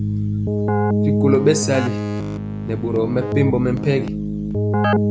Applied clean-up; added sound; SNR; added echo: none; Keyboard (musical); -2 dB; none.